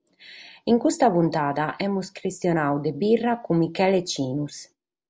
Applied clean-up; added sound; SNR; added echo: none; none; none; none.